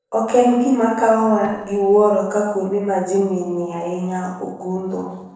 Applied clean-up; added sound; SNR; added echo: neural separator model SepFormer DNS4.